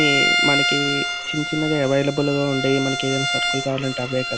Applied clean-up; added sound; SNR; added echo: none; Bowed string instrument; 1 dB; none.